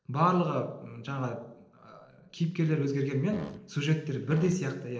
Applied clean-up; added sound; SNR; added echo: neural separator model SepFormer DNS4.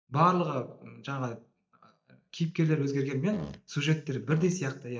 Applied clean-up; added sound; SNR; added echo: neural mask model DeepFilterNet 3.